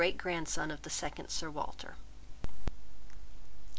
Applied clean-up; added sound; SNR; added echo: none; none; none; none.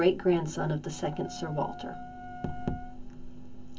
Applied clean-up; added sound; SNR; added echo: none; Wind instrument, woodwind instrument; 15 dB; reverberation time 0.3 s.